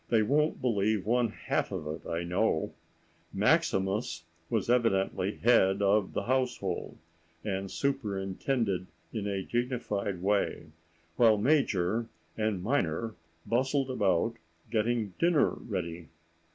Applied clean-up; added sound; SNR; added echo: none; none; none; none.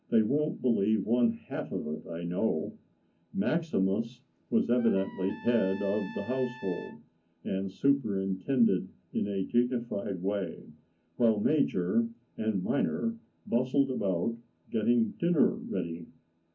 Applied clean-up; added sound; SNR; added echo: none; Trumpet; 20 dB; reverberation time 0.4 s.